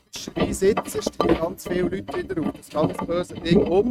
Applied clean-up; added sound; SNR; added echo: neural mask model RNNoise.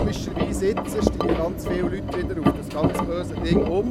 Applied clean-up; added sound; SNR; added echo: none; Engine; -4 dB; none.